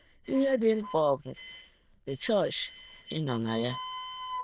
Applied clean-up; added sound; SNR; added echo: neural diffusion model UNIVERSE++.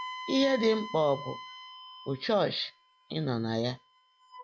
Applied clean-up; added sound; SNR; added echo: classical method log-MMSE.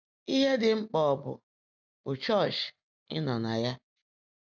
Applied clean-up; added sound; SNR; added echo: none; none; none; none.